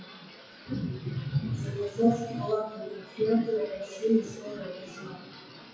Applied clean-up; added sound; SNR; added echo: classical method WPE with log-MMSE.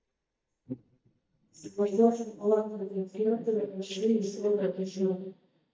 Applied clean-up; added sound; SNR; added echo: neural mask model DeepFilterNet 3.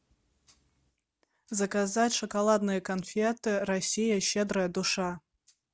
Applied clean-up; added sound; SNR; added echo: none; none; none; none.